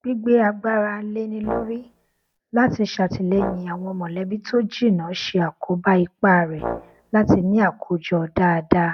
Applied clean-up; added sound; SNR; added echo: none; Brass instrument; 11 dB; none.